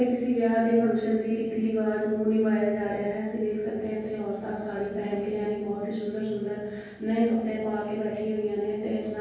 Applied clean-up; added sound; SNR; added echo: none; none; none; reverberation time 1.3 s.